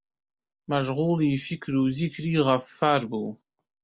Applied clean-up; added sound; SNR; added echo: none; none; none; none.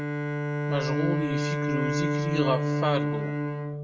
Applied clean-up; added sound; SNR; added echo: none; Bowed string instrument; -4 dB; reverberation time 0.9 s.